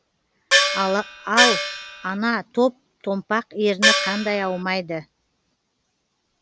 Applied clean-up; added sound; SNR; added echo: none; Gong; -4 dB; none.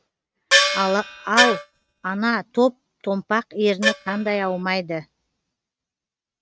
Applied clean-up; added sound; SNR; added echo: neural mask model RNNoise.